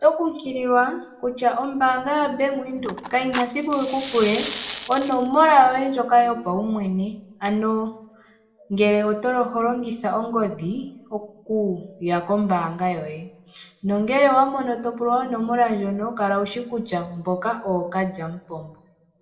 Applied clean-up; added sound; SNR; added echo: none; Fire; 12 dB; reverberation time 0.5 s.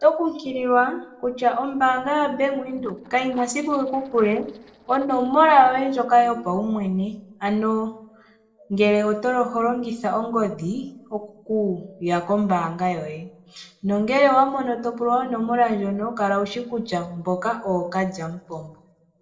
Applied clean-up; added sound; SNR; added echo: neural separator model SepFormer DNS4.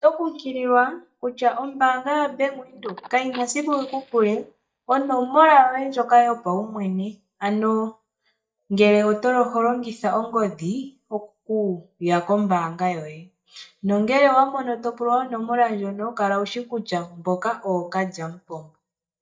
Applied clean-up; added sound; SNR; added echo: neural mask model DeepFilterNet 3.